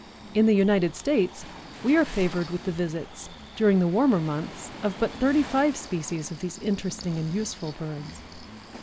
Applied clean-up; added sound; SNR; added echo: none; Waves, surf + Breathing; 16 dB; none.